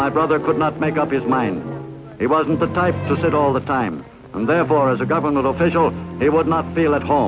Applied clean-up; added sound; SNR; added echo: none; none; none; none.